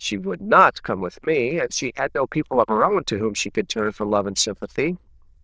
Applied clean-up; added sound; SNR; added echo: neural diffusion model UNIVERSE++.